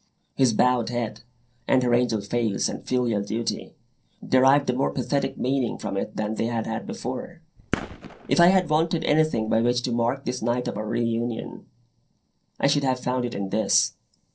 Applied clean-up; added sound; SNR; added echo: neural separator model SepFormer DNS4.